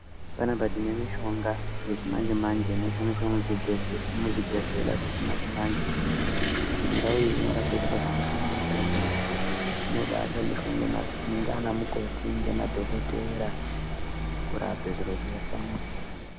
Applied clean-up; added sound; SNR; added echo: none; Engine / Vehicle; -2 dB; none.